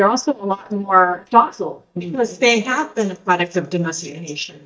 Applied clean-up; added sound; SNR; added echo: neural mask model DeepFilterNet 3.